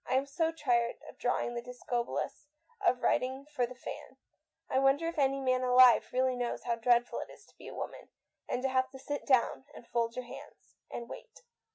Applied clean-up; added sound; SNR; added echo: none; none; none; none.